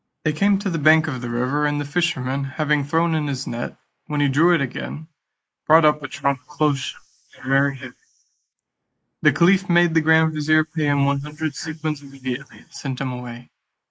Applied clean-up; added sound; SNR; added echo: neural mask model Resemble Enhance denoiser.